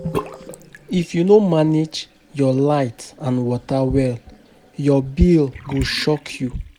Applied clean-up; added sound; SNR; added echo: none; Bathtub (filling or washing) / Sink (filling or washing); 17 dB; none.